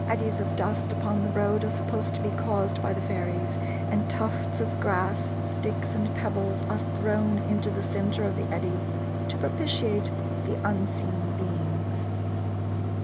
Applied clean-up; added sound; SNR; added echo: none; Mechanical fan; -3 dB; none.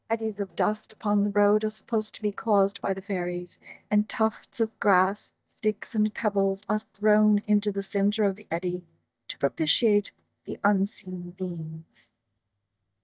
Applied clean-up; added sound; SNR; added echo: neural mask model DeepFilterNet 3.